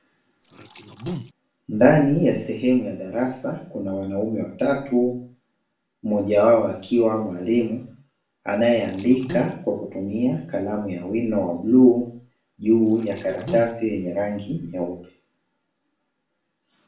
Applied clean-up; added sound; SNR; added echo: none; Liquid; 12 dB; reverberation time 0.4 s.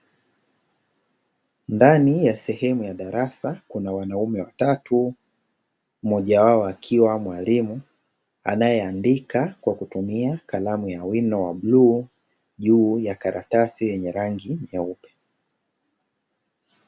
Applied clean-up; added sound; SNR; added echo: none; none; none; none.